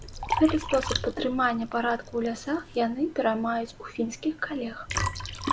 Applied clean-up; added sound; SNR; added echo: none; Liquid; 6 dB; none.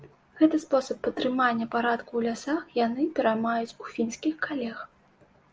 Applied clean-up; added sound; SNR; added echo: none; none; none; none.